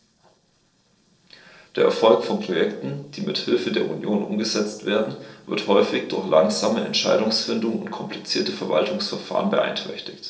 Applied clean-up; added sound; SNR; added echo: neural separator model SepFormer DNS4.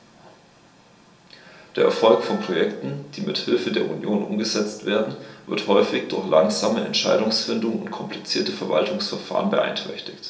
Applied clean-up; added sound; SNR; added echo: none; Wind instrument, woodwind instrument; 19 dB; reverberation time 0.5 s.